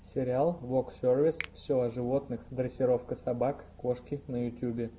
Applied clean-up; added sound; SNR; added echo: none; Finger snapping; 19 dB; none.